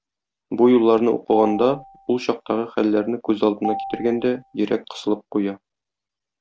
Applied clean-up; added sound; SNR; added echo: none; Marimba, xylophone; 13 dB; none.